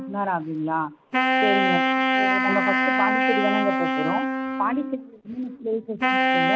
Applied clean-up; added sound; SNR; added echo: none; Wind instrument, woodwind instrument; -4 dB; none.